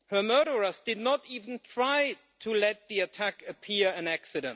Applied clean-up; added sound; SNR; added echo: none; none; none; none.